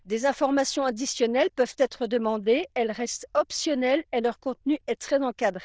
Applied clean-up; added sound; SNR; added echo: neural diffusion model UNIVERSE++.